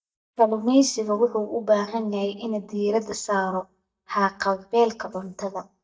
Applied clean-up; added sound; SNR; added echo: neural mask model DeepFilterNet 3.